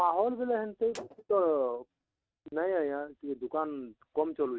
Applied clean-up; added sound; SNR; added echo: neural mask model RNNoise.